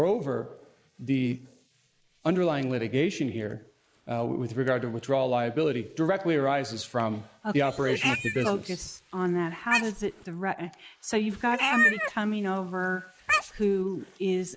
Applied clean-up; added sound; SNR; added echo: neural mask model Resemble Enhance denoiser.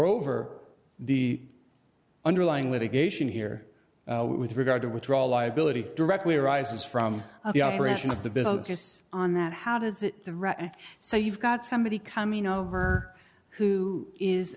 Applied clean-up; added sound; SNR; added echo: none; none; none; none.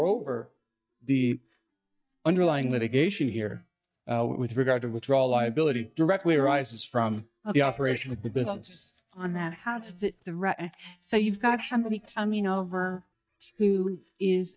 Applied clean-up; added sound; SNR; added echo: neural mask model DeepFilterNet 3.